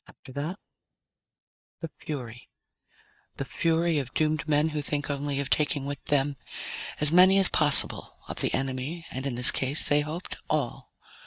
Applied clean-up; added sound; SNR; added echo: neural mask model DeepFilterNet 3.